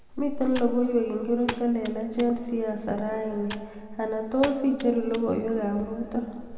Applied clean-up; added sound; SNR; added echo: none; Computer keyboard; 17 dB; reverberation time 2.3 s.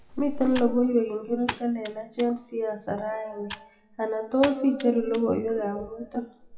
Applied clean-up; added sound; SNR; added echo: classical method WPE with log-MMSE.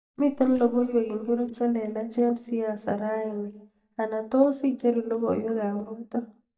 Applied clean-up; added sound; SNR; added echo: neural mask model DeepFilterNet 3.